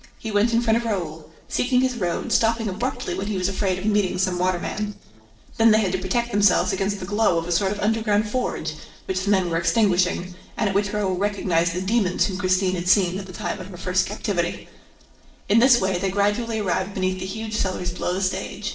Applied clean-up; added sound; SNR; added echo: neural separator model SepFormer DNS4.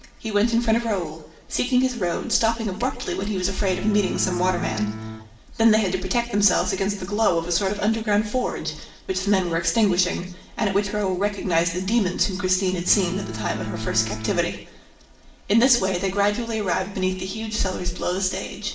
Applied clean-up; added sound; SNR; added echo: none; Bowed string instrument; 9 dB; reverberation time 0.7 s.